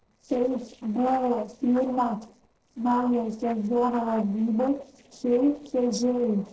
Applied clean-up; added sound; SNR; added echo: neural separator model SepFormer DNS4.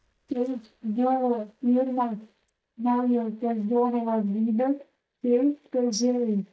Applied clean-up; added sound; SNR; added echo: neural mask model DeepFilterNet 3.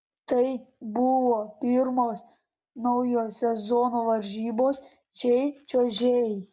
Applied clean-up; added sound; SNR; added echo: none; none; none; none.